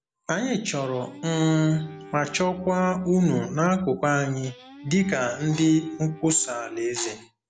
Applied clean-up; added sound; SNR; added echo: none; Guitar; 20 dB; none.